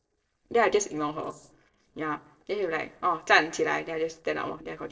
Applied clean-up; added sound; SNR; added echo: neural separator model SepFormer DNS4.